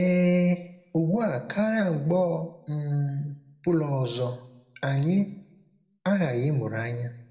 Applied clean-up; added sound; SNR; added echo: none; none; none; reverberation time 0.7 s.